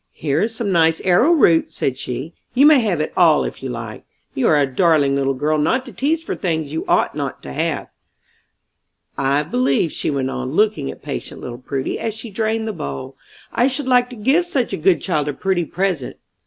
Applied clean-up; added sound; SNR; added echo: none; none; none; none.